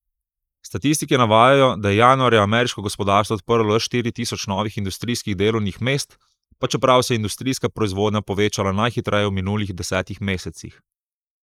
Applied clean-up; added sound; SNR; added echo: neural mask model Resemble Enhance denoiser.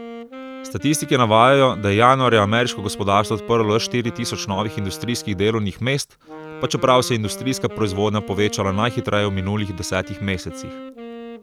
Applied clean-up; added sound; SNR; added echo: none; Wind instrument, woodwind instrument; 16 dB; none.